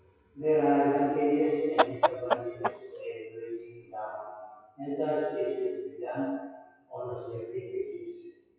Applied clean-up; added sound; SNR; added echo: classical method WPE with log-MMSE.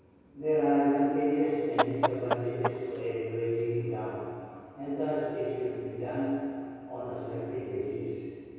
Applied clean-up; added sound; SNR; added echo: none; Chicken, rooster; 1 dB; reverberation time 2.2 s.